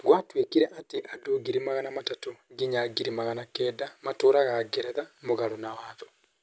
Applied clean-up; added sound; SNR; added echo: none; none; none; none.